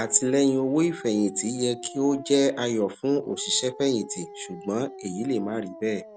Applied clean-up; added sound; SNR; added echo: none; Dog; 17 dB; none.